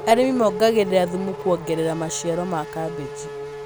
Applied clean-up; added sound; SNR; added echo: none; Race car, auto racing / Accelerating, revving, vroom; 10 dB; none.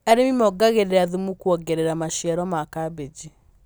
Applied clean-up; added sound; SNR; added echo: none; none; none; none.